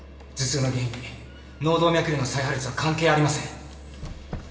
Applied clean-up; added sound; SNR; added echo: none; Squeak; 20 dB; reverberation time 1.2 s.